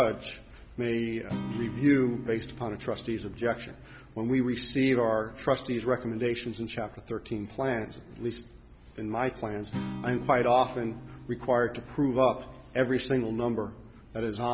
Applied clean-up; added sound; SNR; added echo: none; Acoustic guitar; 15 dB; none.